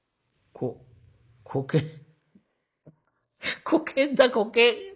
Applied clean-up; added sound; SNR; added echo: neural mask model Resemble Enhance denoiser.